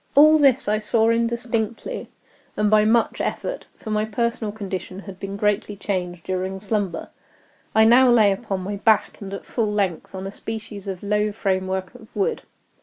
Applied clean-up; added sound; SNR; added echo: none; none; none; none.